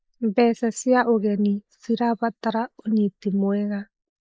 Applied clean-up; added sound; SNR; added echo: neural mask model Resemble Enhance denoiser.